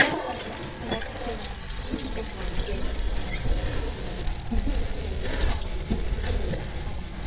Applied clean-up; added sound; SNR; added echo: neural mask model DeepFilterNet 3.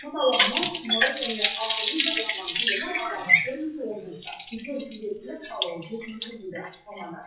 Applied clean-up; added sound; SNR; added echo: classical method WPE with log-MMSE.